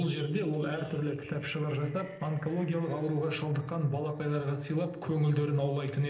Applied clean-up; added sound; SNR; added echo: neural separator model SepFormer DNS4.